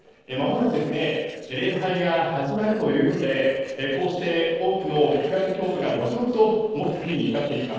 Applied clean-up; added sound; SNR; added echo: neural separator model SepFormer DNS4.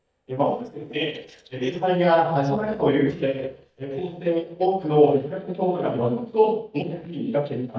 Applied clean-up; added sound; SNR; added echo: neural mask model DeepFilterNet 3.